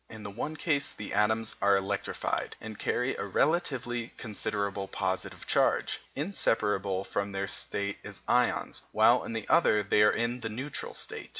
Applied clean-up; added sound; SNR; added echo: none; none; none; none.